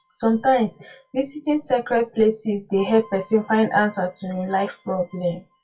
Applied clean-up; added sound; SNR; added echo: classical method WPE with log-MMSE.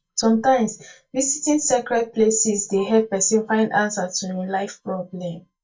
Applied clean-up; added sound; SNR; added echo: neural mask model DeepFilterNet 3.